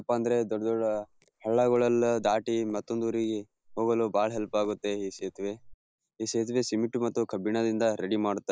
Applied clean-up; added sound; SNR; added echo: neural mask model Resemble Enhance denoiser.